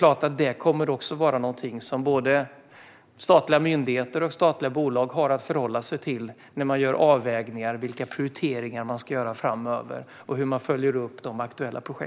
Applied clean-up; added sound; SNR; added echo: none; none; none; none.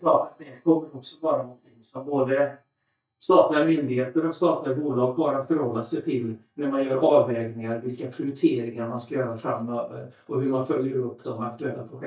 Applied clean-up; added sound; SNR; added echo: neural mask model DeepFilterNet 3.